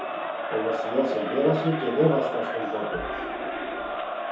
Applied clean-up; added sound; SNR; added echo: none; Crowd; 3 dB; reverberation time 0.6 s.